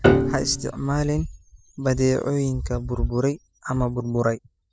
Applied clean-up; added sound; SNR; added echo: classical method spectral subtraction.